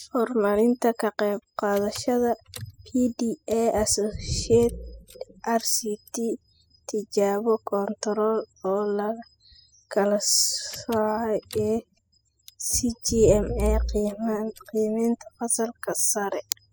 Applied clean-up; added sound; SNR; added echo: classical method spectral subtraction.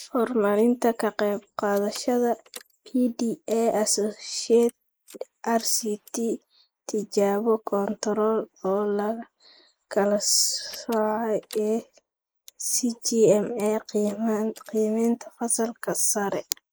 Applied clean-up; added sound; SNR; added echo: neural mask model Resemble Enhance denoiser.